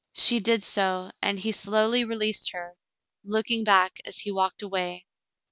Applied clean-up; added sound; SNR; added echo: none; none; none; none.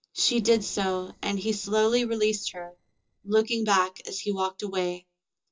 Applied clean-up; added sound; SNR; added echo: neural separator model SepFormer DNS4.